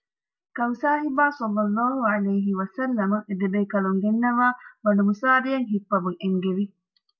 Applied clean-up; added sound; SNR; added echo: none; none; none; none.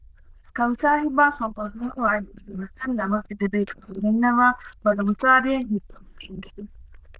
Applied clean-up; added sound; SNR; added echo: neural diffusion model UNIVERSE++.